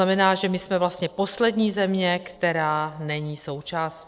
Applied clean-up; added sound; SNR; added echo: neural separator model SepFormer DNS4.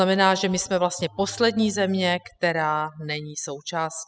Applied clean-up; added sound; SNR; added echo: classical method spectral subtraction.